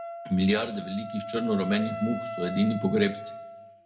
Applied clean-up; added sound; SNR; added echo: none; Wind instrument, woodwind instrument; 9 dB; reverberation time 0.6 s.